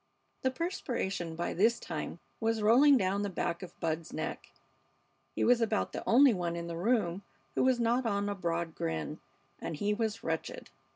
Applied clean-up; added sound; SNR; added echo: none; none; none; none.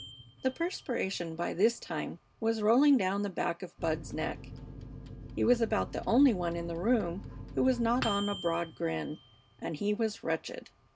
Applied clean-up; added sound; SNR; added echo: none; Microwave oven; 14 dB; none.